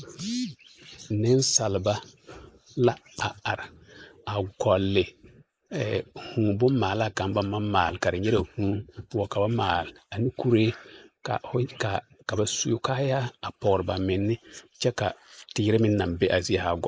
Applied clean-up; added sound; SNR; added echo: neural mask model Resemble Enhance denoiser.